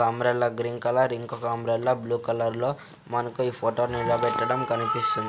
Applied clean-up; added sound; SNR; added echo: none; none; none; none.